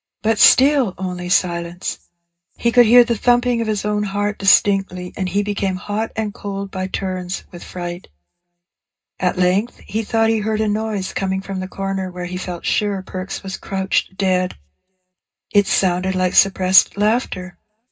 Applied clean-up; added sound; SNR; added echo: none; none; none; reverberation time 0.2 s.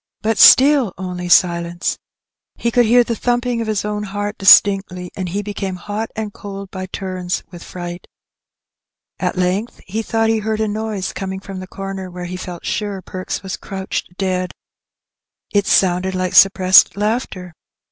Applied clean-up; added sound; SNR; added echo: none; none; none; none.